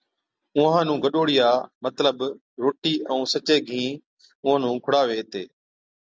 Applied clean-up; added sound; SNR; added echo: none; none; none; none.